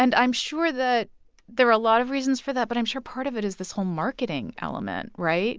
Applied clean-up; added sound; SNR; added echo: none; none; none; none.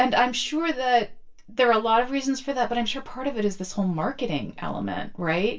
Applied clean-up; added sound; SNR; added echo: none; none; none; reverberation time 0.2 s.